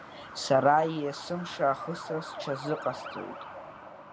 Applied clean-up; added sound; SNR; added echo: none; Truck; 12 dB; none.